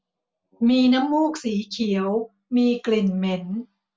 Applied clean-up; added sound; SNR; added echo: none; none; none; none.